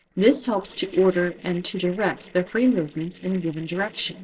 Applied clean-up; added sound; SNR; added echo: neural separator model SepFormer DNS4.